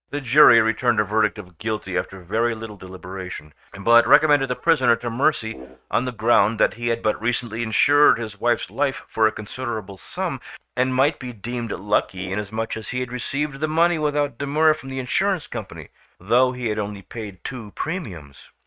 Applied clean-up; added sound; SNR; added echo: neural mask model RNNoise.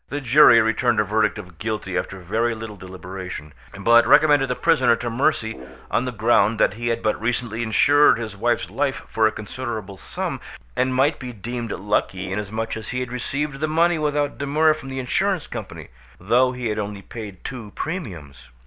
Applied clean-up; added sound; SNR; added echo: none; Brass instrument; 20 dB; none.